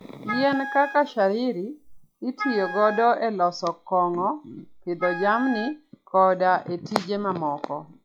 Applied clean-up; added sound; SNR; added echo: classical method log-MMSE.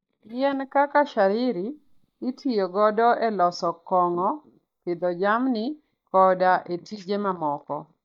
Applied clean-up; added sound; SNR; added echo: neural mask model DeepFilterNet 3.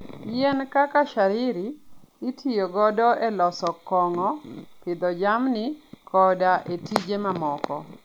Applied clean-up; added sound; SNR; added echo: none; none; none; none.